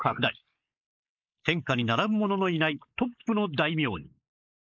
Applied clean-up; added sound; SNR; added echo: neural mask model Resemble Enhance denoiser.